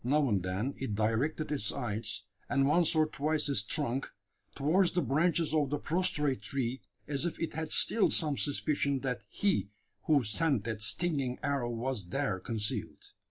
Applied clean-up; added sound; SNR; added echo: none; none; none; none.